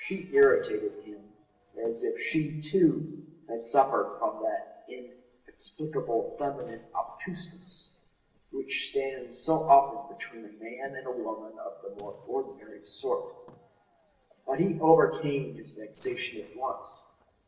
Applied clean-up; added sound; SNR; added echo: neural separator model SepFormer DNS4.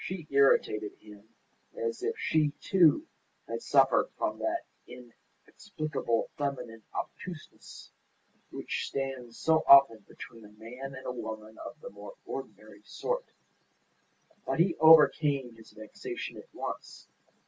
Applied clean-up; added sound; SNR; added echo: none; none; none; none.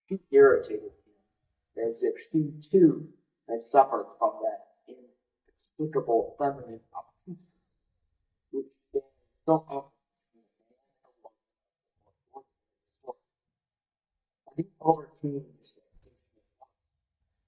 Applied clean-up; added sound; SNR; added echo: neural mask model DeepFilterNet 3.